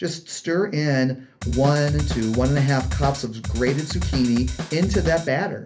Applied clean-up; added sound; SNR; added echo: none; Drum kit; 5 dB; reverberation time 0.3 s.